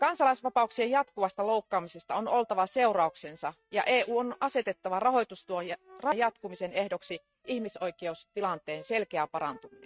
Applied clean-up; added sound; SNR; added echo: neural mask model RNNoise.